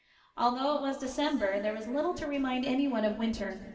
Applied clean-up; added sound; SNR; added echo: none; none; none; reverberation time 2.2 s.